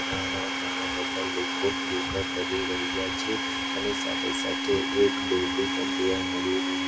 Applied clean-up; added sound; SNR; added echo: none; Domestic sounds, home sounds; -2 dB; reverberation time 2.9 s.